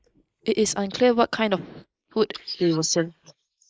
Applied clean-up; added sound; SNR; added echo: neural mask model Resemble Enhance denoiser.